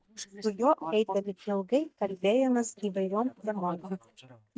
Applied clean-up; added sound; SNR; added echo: neural mask model DeepFilterNet 3.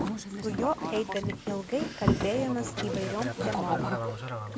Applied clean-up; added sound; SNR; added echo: none; Boat, Water vehicle; -1 dB; none.